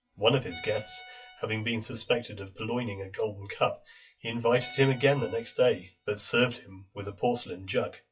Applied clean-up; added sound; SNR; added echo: classical method WPE with log-MMSE.